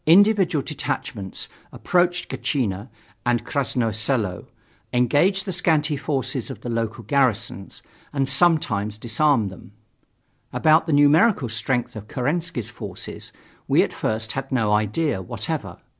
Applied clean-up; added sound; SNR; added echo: none; none; none; none.